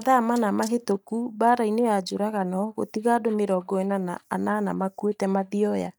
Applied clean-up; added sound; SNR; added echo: neural mask model DeepFilterNet 3.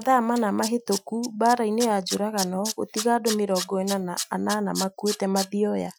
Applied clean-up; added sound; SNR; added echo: classical method Wiener filter.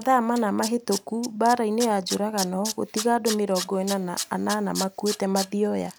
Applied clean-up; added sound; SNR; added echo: none; Tools; 11 dB; none.